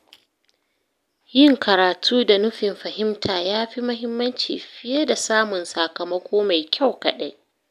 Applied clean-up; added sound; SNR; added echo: none; none; none; none.